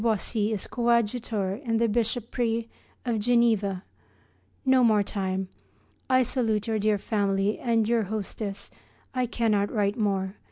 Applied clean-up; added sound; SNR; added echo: none; none; none; none.